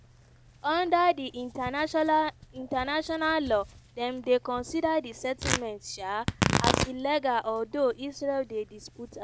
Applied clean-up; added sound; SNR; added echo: none; Tearing; 6 dB; none.